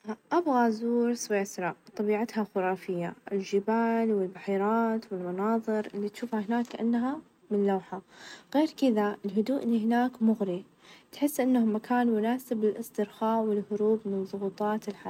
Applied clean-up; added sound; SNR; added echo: none; none; none; none.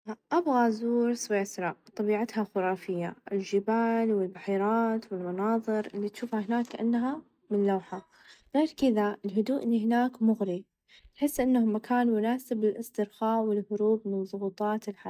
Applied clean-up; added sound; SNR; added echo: neural mask model DeepFilterNet 3.